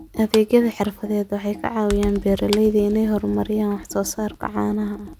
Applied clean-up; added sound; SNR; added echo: none; Computer keyboard + Clapping; 14 dB; none.